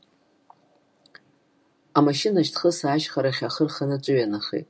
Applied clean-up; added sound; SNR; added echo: none; none; none; none.